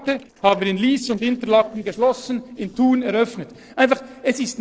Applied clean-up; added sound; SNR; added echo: neural separator model SepFormer DNS4.